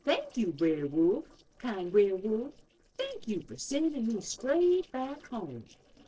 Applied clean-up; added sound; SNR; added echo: neural separator model SepFormer DNS4.